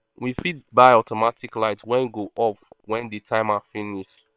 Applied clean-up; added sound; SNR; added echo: neural separator model SepFormer WHAM!.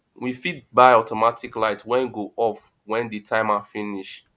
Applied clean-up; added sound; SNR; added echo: none; none; none; none.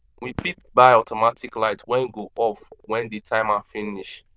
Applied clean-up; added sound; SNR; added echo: neural diffusion model UNIVERSE++.